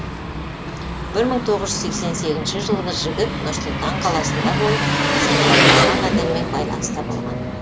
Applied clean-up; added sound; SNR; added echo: none; Engine; -4 dB; none.